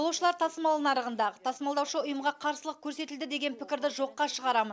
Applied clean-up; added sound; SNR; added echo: none; none; none; none.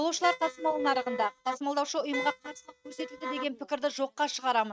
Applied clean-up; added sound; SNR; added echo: neural mask model RNNoise.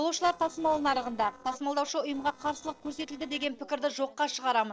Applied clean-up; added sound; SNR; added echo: neural separator model SepFormer DNS4.